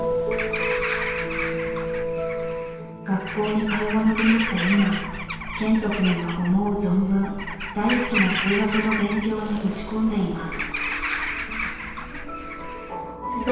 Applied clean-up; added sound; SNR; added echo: none; Bird vocalization, bird call, bird song / Crow; 6 dB; reverberation time 1.2 s.